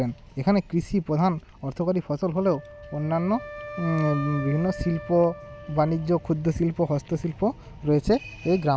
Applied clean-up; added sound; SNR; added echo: none; Wind instrument, woodwind instrument; 17 dB; none.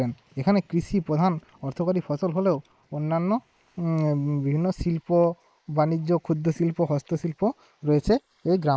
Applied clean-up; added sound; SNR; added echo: neural mask model Resemble Enhance denoiser.